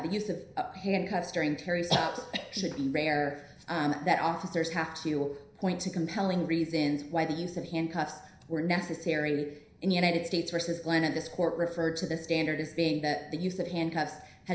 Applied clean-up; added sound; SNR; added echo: none; none; none; reverberation time 0.5 s.